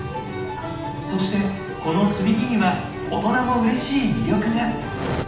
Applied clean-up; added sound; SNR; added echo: none; Fire; 13 dB; reverberation time 0.8 s.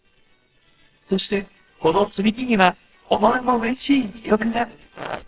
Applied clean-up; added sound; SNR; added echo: neural separator model SepFormer WHAMR!.